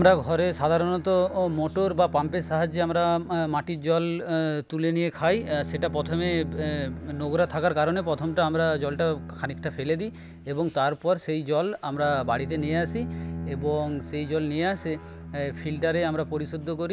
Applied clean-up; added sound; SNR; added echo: none; Bowed string instrument; 12 dB; none.